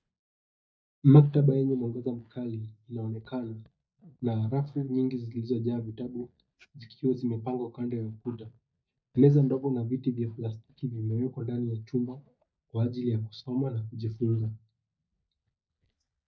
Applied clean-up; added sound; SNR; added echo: neural mask model DeepFilterNet 3.